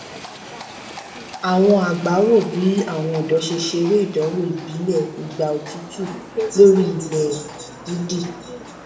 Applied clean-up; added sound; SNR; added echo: none; Livestock, farm animals, working animals; 16 dB; reverberation time 0.6 s.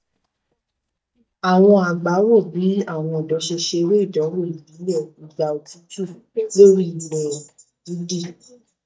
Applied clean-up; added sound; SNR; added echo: neural mask model DeepFilterNet 3.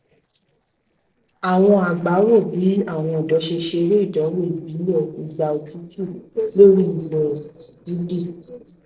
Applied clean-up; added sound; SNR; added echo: neural separator model SepFormer DNS4.